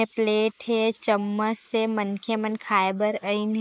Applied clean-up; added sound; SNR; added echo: neural mask model Resemble Enhance denoiser.